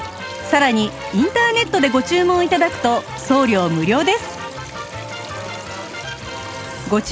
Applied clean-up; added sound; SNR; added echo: none; Trickle, dribble / Sink (filling or washing) / Water tap, faucet; 19 dB; none.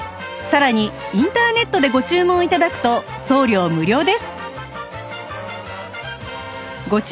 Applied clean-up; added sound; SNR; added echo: none; none; none; none.